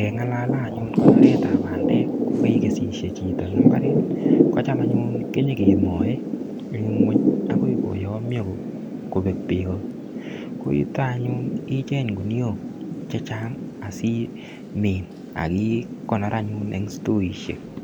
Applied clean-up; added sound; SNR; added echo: none; Thunder / Rain; -3 dB; none.